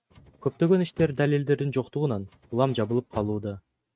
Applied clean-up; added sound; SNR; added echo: neural mask model RNNoise.